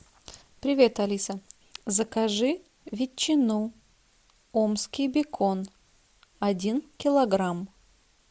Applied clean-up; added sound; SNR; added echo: none; none; none; none.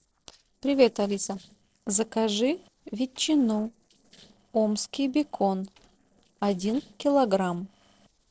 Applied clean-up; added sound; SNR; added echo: neural separator model SepFormer DNS4.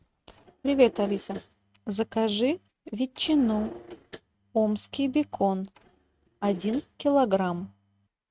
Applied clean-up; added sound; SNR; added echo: neural mask model RNNoise.